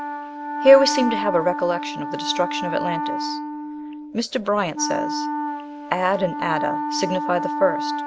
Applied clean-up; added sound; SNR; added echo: none; Wind instrument, woodwind instrument; 4 dB; none.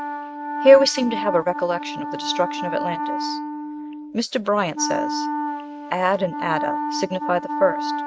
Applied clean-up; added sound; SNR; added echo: neural mask model RNNoise.